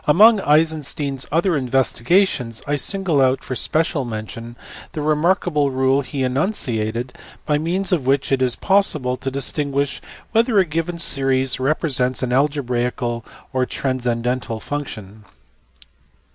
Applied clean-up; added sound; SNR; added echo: none; none; none; none.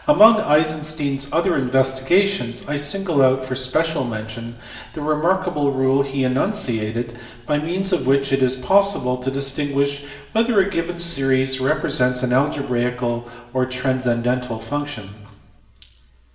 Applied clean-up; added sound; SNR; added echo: none; none; none; reverberation time 1.2 s.